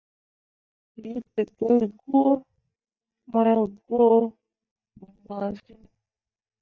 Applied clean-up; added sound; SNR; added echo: neural mask model DeepFilterNet 3.